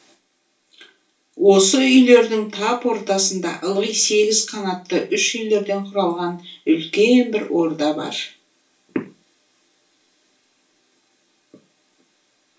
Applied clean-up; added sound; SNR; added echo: none; none; none; reverberation time 0.3 s.